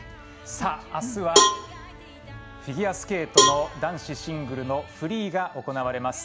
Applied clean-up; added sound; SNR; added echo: none; Cowbell; -4 dB; none.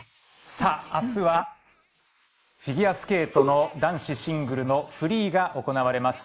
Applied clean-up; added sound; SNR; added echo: neural mask model Resemble Enhance denoiser.